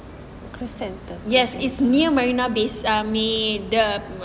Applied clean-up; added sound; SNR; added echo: none; none; none; none.